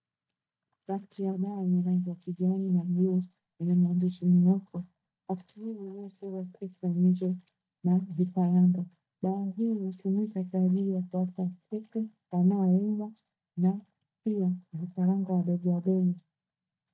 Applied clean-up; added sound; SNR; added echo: neural mask model DeepFilterNet 3.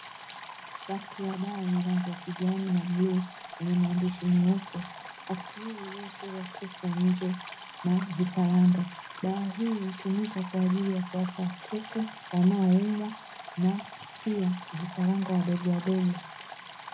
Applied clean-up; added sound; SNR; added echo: none; Stream; 15 dB; reverberation time 0.4 s.